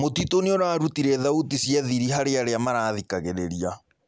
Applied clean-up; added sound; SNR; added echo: none; none; none; none.